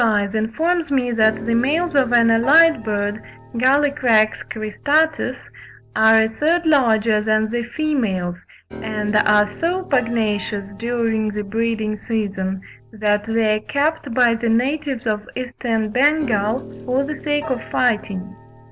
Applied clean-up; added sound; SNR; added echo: none; Piano; 18 dB; none.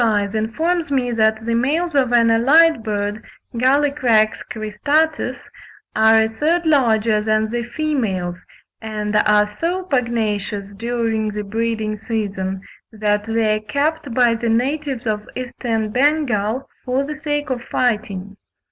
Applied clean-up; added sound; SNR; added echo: none; none; none; none.